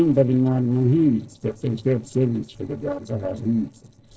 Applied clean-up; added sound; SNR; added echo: neural separator model SepFormer DNS4.